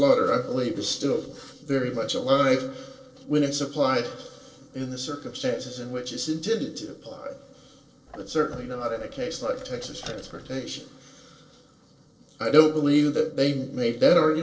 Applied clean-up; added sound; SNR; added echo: neural separator model SepFormer DNS4.